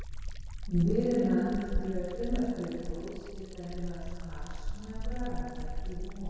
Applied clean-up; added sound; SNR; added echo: none; Liquid; 2 dB; reverberation time 2.0 s.